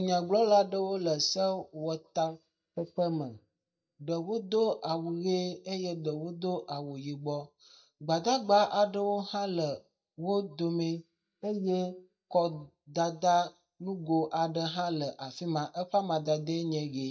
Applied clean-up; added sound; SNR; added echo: neural mask model DeepFilterNet 3.